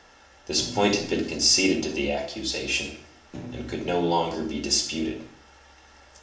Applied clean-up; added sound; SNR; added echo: none; Thump, thud; 15 dB; reverberation time 0.5 s.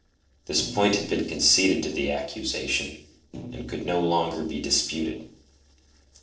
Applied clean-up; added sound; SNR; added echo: neural separator model SepFormer DNS4.